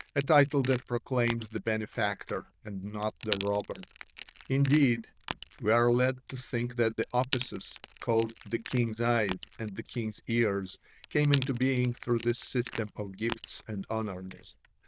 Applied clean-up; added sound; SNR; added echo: neural diffusion model UNIVERSE++.